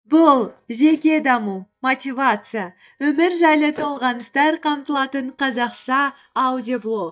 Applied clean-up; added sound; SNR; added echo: neural mask model DeepFilterNet 3.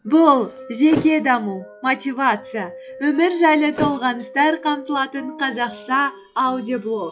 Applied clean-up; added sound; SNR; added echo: classical method log-MMSE.